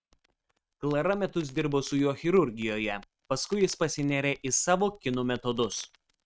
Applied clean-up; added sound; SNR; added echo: neural mask model RNNoise.